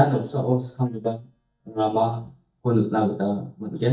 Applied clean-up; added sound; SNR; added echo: neural mask model DeepFilterNet 3.